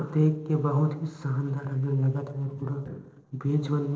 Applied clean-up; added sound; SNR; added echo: neural separator model SepFormer DNS4.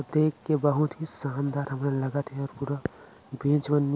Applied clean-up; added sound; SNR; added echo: none; none; none; none.